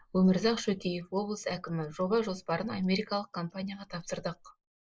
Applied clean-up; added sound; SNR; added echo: neural mask model Resemble Enhance denoiser.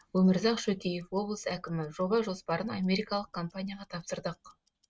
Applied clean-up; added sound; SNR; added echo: neural mask model RNNoise.